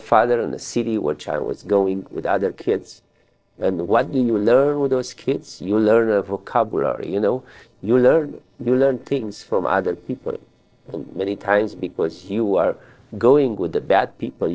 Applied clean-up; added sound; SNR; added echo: neural separator model SepFormer DNS4.